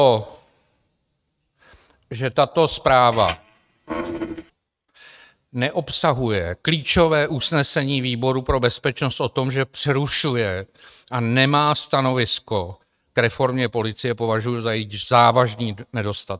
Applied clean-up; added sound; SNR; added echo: neural mask model RNNoise.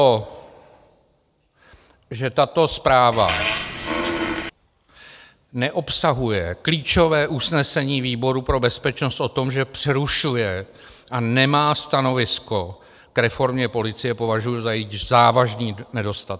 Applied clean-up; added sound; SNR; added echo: none; Fart; 3 dB; none.